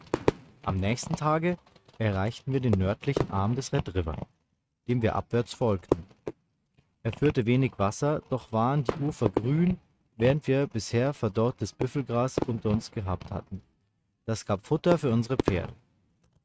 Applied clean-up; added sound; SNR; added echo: neural mask model RNNoise.